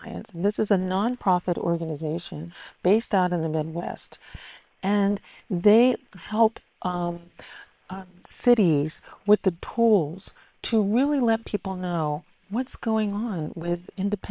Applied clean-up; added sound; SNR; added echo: neural separator model SepFormer WHAM!.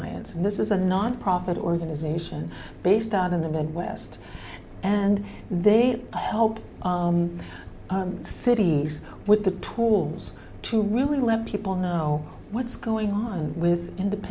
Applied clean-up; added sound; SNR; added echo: none; Walk, footsteps + Mechanisms; 19 dB; none.